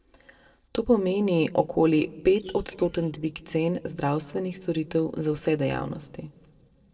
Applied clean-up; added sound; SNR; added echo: neural separator model SepFormer DNS4.